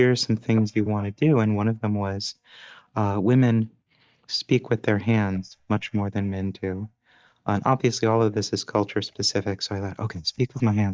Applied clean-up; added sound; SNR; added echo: neural mask model DeepFilterNet 3.